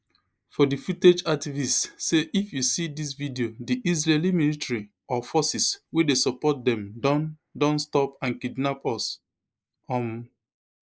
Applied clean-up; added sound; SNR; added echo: neural mask model Resemble Enhance denoiser.